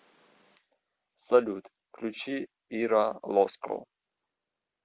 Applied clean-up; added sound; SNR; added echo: none; none; none; none.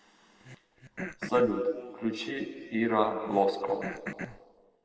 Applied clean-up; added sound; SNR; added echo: none; Cough; 12 dB; reverberation time 1.8 s.